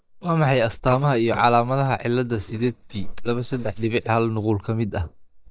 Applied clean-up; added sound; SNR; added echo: neural mask model DeepFilterNet 3.